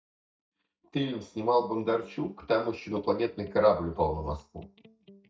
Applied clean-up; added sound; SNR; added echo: neural mask model DeepFilterNet 3.